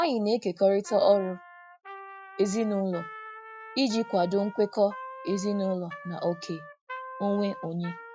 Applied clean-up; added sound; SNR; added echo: classical method Wiener filter.